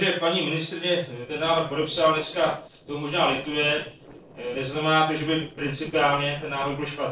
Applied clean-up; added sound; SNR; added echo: neural separator model SepFormer DNS4.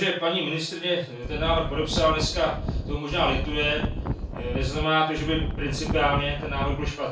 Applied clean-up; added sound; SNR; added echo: none; Wind; 3 dB; reverberation time 0.3 s.